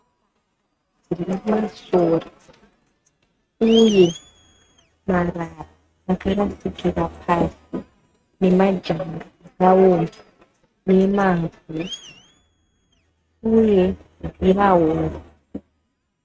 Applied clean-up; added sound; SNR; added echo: neural mask model RNNoise.